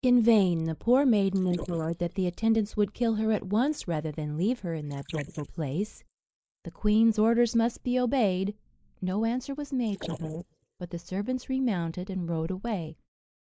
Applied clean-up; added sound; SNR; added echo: neural mask model Resemble Enhance denoiser.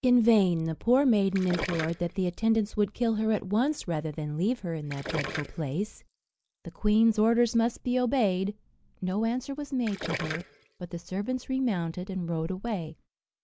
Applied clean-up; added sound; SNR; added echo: none; Gurgling; 14 dB; none.